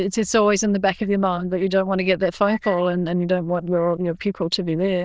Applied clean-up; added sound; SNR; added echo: neural diffusion model UNIVERSE++.